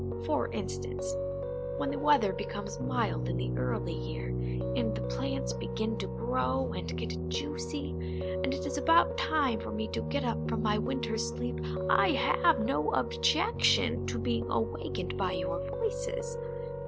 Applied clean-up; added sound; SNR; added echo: none; Piano; 1 dB; none.